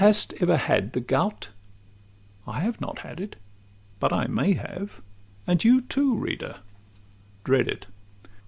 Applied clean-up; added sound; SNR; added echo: none; none; none; none.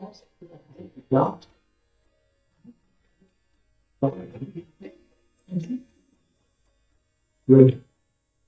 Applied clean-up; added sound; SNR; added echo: neural mask model DeepFilterNet 3.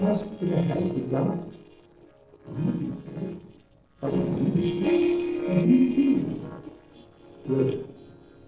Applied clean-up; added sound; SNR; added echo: neural separator model SepFormer DNS4.